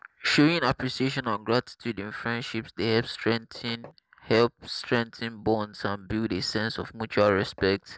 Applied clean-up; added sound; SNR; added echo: none; Knock; 19 dB; none.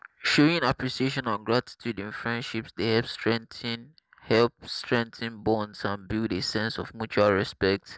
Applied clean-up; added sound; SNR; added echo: none; none; none; none.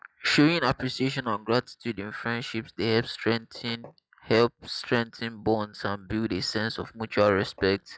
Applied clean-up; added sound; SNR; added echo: classical method log-MMSE.